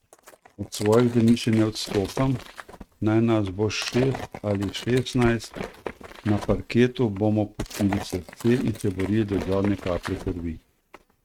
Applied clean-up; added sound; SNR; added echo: neural mask model RNNoise.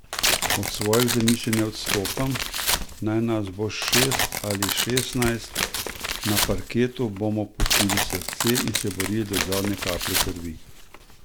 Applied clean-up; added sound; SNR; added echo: none; Tearing; 1 dB; none.